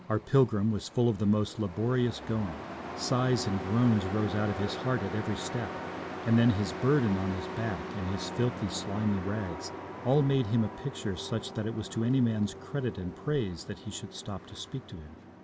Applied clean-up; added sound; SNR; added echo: none; Truck; 10 dB; none.